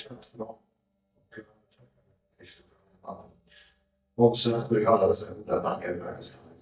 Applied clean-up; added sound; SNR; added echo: neural mask model DeepFilterNet 3.